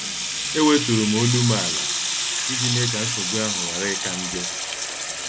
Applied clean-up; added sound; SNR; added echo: none; Sink (filling or washing) / Water tap, faucet; 1 dB; none.